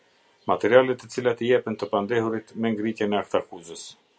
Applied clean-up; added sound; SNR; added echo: none; none; none; none.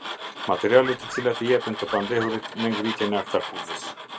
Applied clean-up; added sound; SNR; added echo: none; Bird + Tools; 9 dB; none.